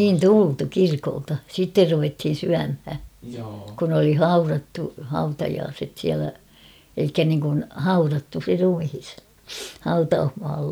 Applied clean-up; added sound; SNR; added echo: none; none; none; none.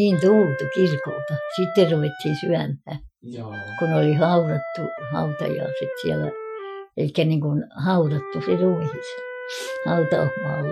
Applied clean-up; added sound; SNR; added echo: classical method Wiener filter.